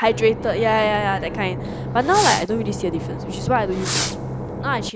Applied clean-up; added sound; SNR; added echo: none; Engine / Boat, Water vehicle + Fireworks; 5 dB; none.